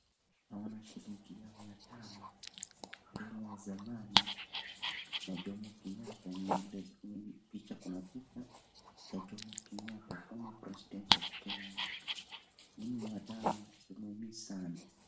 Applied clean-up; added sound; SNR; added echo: none; Dog; -5 dB; reverberation time 0.3 s.